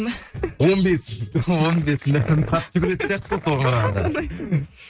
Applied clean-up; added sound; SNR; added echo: neural mask model RNNoise.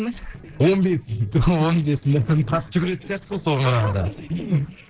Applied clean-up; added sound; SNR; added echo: neural separator model SepFormer DNS4.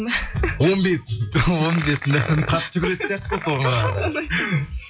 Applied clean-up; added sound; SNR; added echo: classical method log-MMSE.